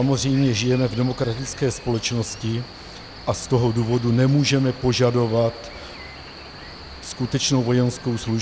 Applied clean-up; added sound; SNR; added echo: none; Cricket; 16 dB; none.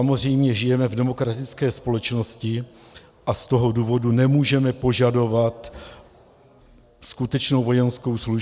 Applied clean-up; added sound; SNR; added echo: none; none; none; none.